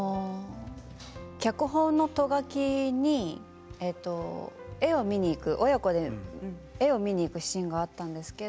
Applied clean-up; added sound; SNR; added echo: none; none; none; none.